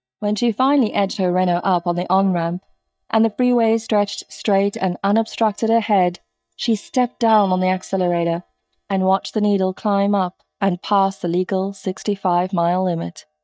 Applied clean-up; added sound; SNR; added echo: neural mask model DeepFilterNet 3.